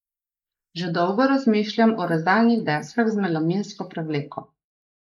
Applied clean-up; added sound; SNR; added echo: neural mask model Resemble Enhance denoiser.